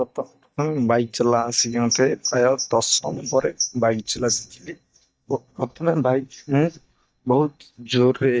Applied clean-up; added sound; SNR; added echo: neural mask model DeepFilterNet 3.